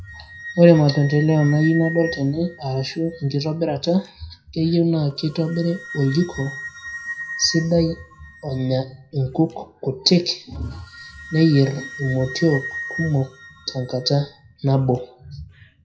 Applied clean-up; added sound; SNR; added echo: classical method WPE with log-MMSE.